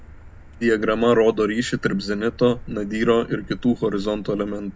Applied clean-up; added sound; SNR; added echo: none; Motor vehicle (road); 19 dB; none.